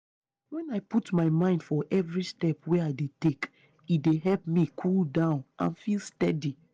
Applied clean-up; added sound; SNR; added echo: none; none; none; none.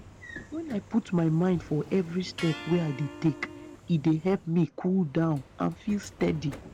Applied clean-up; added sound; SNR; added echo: none; Sliding door / Train + Electric guitar; 16 dB; none.